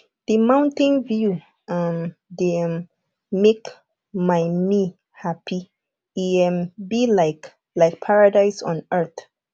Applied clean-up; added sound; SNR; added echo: none; none; none; none.